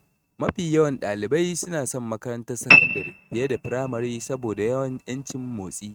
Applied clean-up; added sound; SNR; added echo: neural mask model RNNoise.